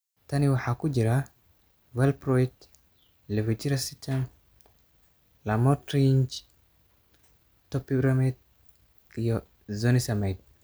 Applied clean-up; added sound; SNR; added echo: none; none; none; none.